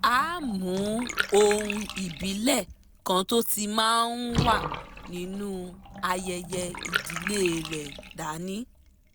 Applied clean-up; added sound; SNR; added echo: none; Bathtub (filling or washing) / Water; 8 dB; none.